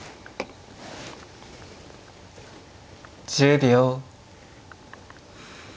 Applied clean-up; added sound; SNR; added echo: none; none; none; none.